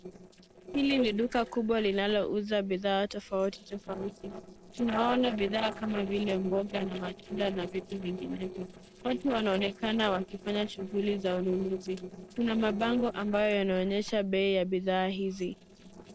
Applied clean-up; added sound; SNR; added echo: neural separator model SepFormer DNS4.